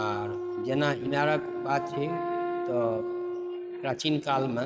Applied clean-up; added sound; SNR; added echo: neural mask model RNNoise.